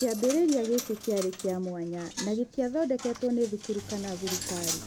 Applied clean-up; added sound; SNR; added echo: none; Coin (dropping); 10 dB; none.